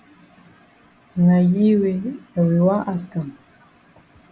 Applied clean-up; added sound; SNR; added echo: none; none; none; none.